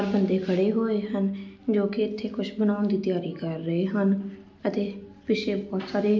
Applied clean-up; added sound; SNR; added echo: none; none; none; none.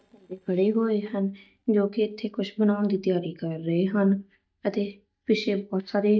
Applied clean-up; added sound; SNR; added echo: neural mask model DeepFilterNet 3.